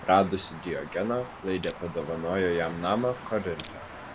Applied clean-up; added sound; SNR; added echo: none; Crushing + Traffic noise, roadway noise; 13 dB; none.